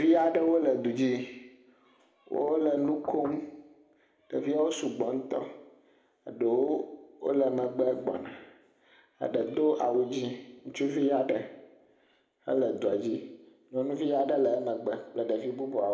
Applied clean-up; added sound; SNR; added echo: none; Knock / Wood; 18 dB; reverberation time 0.8 s.